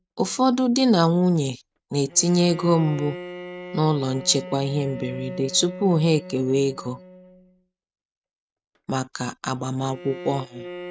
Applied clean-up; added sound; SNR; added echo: neural mask model RNNoise.